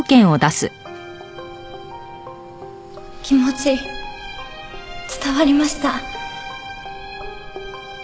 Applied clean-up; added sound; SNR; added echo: none; Rain; 18 dB; none.